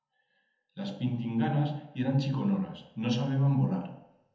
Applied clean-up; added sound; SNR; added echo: none; none; none; reverberation time 0.9 s.